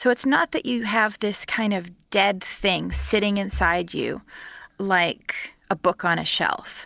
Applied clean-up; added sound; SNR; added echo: none; Marimba, xylophone / Wood; 7 dB; none.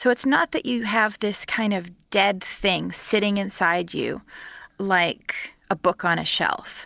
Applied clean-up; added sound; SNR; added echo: none; none; none; none.